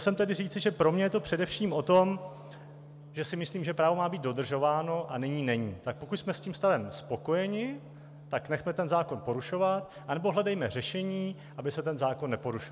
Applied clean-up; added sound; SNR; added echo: none; Organ; 19 dB; none.